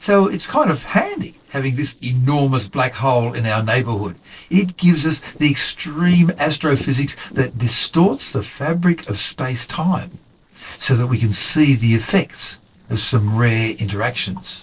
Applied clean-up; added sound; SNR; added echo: neural separator model SepFormer DNS4.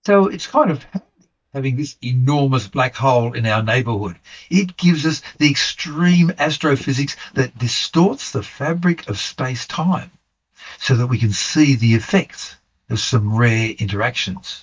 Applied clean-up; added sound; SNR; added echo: neural mask model DeepFilterNet 3.